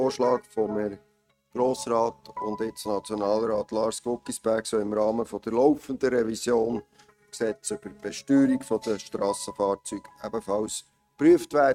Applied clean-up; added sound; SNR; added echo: neural mask model RNNoise.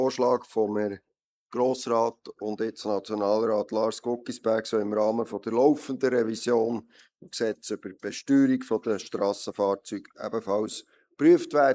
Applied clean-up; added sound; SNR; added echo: neural mask model Resemble Enhance denoiser.